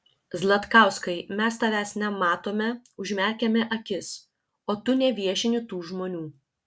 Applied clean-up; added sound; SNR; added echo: none; none; none; none.